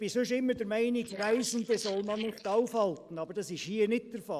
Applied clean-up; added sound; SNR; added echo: neural mask model Resemble Enhance denoiser.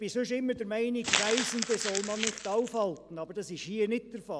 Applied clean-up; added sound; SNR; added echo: none; Crumpling, crinkling; 3 dB; none.